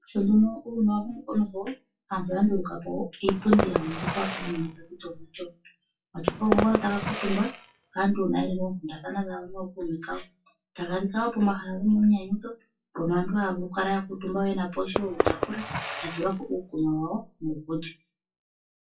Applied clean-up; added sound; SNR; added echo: classical method WPE with log-MMSE.